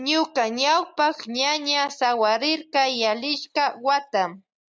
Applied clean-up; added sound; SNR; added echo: none; none; none; none.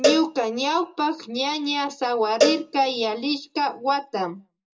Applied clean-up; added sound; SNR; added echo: none; Cowbell; 4 dB; reverberation time 0.2 s.